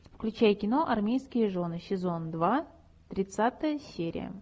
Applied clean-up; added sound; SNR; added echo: none; none; none; none.